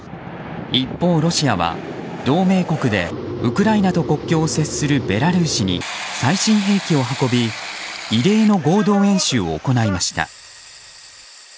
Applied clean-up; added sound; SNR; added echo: none; none; none; none.